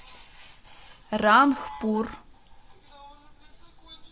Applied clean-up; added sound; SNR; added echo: none; none; none; none.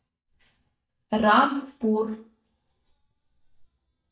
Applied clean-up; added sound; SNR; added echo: neural mask model DeepFilterNet 3.